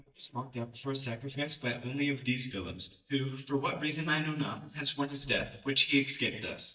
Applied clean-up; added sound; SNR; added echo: neural mask model DeepFilterNet 3.